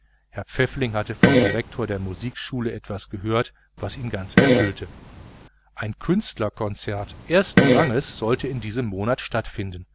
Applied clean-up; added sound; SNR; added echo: none; Fart; -4 dB; none.